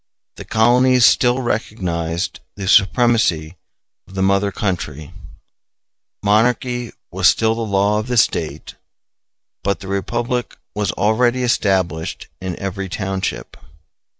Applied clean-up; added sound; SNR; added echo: none; none; none; none.